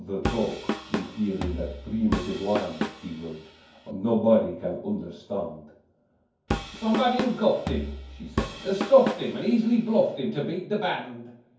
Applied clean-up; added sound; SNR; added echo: none; Drum kit; 6 dB; reverberation time 0.6 s.